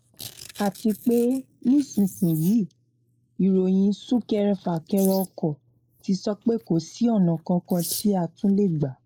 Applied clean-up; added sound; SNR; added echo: neural mask model Resemble Enhance denoiser.